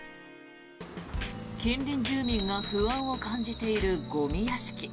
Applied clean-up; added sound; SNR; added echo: none; Walk, footsteps + Fire; 15 dB; none.